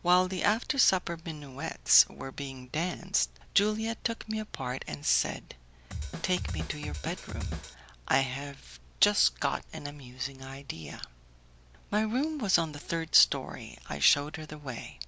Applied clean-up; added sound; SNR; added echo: none; Drum kit; 4 dB; none.